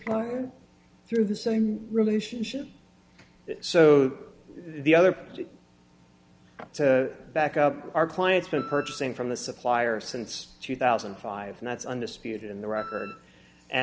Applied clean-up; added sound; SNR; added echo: none; Wind instrument, woodwind instrument; 15 dB; none.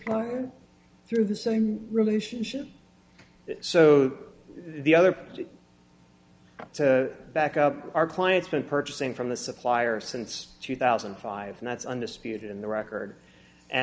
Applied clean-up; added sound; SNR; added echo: none; none; none; none.